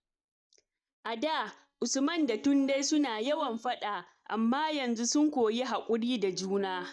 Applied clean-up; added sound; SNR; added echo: neural mask model DeepFilterNet 3.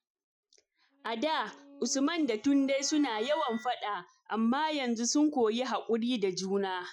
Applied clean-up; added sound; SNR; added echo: classical method Wiener filter.